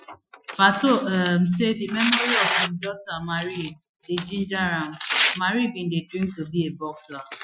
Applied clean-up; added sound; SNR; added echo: classical method Wiener filter.